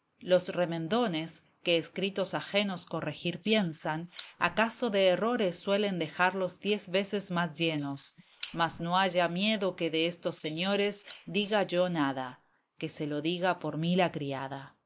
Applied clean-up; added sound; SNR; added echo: neural mask model Resemble Enhance denoiser.